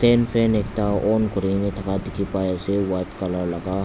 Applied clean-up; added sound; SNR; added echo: none; none; none; none.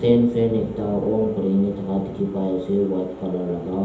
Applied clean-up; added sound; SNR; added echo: none; none; none; reverberation time 0.8 s.